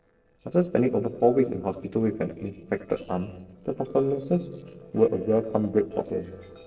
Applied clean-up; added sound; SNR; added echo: neural separator model SepFormer DNS4.